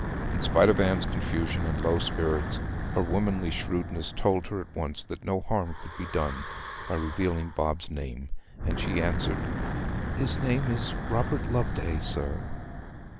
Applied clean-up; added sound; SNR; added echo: none; Wind / Breathing; 3 dB; none.